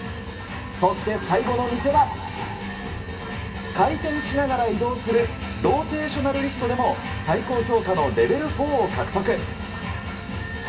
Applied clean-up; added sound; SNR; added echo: none; Musical instrument; 16 dB; reverberation time 0.2 s.